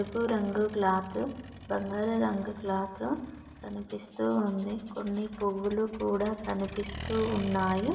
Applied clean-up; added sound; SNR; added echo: none; Accelerating, revving, vroom; 14 dB; reverberation time 0.9 s.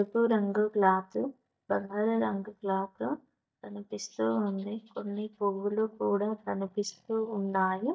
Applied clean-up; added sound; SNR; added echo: neural mask model DeepFilterNet 3.